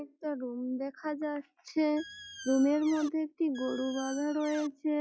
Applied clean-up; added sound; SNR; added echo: classical method log-MMSE.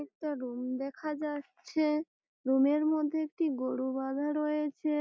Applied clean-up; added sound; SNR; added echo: none; none; none; none.